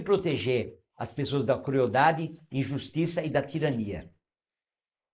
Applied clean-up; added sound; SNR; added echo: neural mask model Resemble Enhance denoiser.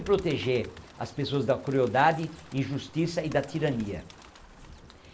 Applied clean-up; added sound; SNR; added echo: none; Cat + Bird; 19 dB; none.